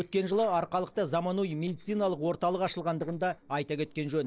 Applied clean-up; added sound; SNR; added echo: neural separator model SepFormer DNS4.